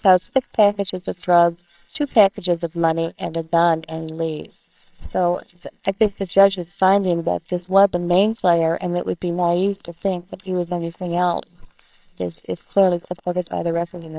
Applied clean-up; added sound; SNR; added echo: neural separator model SepFormer WHAMR!.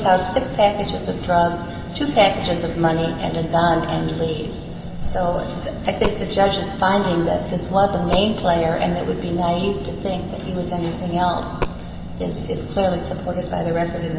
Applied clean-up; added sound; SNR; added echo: none; Coin (dropping); 12 dB; reverberation time 2.9 s.